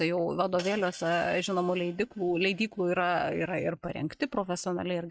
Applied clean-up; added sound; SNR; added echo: neural mask model RNNoise.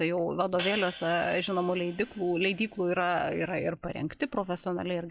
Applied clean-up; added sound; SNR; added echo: none; Hi-hat; 11 dB; none.